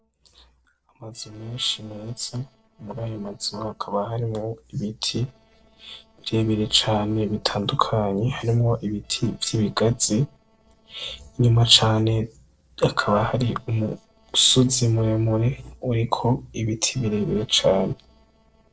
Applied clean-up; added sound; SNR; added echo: neural separator model SepFormer DNS4.